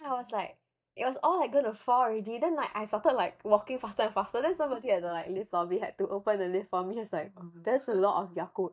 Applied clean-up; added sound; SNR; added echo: neural mask model DeepFilterNet 3.